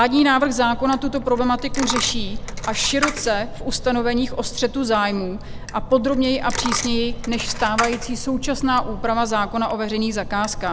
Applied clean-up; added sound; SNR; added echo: none; Coin (dropping); 7 dB; none.